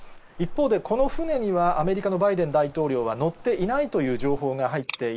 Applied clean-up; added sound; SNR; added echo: neural mask model Resemble Enhance denoiser.